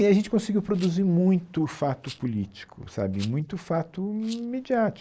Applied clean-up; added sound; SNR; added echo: neural mask model Resemble Enhance denoiser.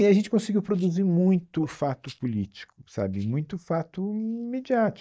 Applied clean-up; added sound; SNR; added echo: neural mask model DeepFilterNet 3.